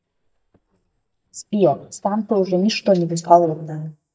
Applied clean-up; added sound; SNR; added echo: neural mask model DeepFilterNet 3.